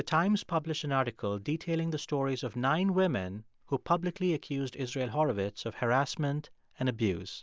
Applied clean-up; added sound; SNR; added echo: none; none; none; none.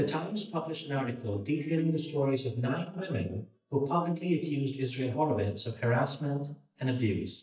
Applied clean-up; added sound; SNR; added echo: neural mask model DeepFilterNet 3.